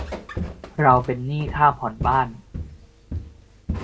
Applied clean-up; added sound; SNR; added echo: none; Walk, footsteps; 9 dB; reverberation time 0.2 s.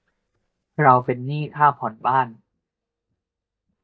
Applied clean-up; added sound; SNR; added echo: neural mask model DeepFilterNet 3.